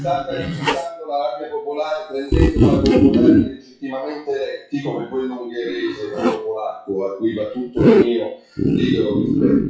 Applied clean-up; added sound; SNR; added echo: classical method WPE with log-MMSE.